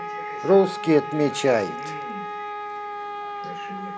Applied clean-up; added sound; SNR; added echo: none; Wind instrument, woodwind instrument; 8 dB; none.